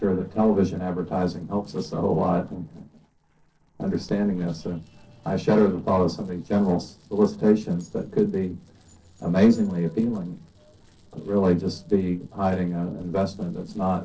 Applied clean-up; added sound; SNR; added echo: neural separator model SepFormer DNS4.